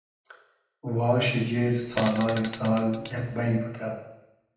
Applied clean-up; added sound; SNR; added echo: none; Fart; 9 dB; reverberation time 0.8 s.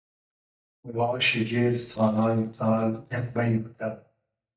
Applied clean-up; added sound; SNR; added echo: neural mask model DeepFilterNet 3.